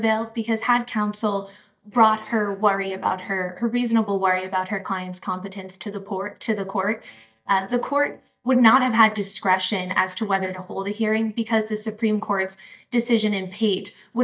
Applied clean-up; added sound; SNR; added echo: neural mask model DeepFilterNet 3.